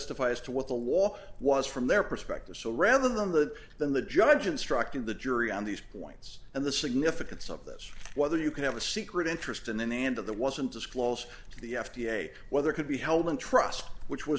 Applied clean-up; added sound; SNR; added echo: none; none; none; none.